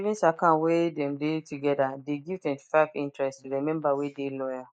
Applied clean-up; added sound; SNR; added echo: neural mask model Resemble Enhance denoiser.